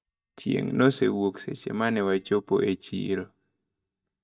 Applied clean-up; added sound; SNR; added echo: neural mask model DeepFilterNet 3.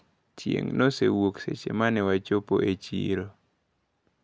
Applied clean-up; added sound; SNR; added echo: none; none; none; none.